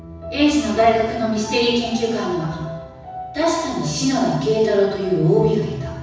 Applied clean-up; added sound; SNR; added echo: none; none; none; reverberation time 1.1 s.